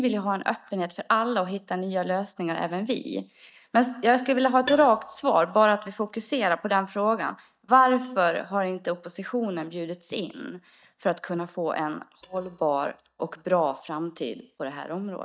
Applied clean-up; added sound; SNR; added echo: neural mask model DeepFilterNet 3.